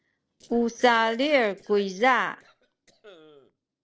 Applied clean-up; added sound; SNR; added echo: neural separator model SepFormer DNS4.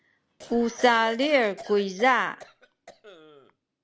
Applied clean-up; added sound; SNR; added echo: none; Cough; 19 dB; none.